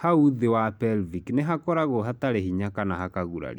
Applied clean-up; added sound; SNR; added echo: none; none; none; none.